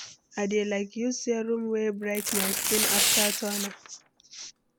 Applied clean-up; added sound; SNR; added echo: none; Tearing; 0 dB; none.